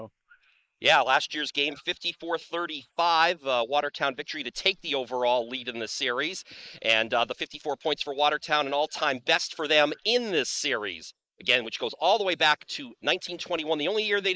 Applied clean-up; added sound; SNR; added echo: neural mask model Resemble Enhance denoiser.